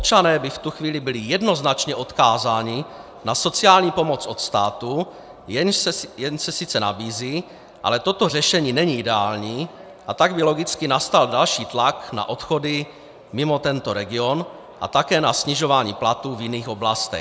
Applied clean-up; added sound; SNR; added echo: none; none; none; none.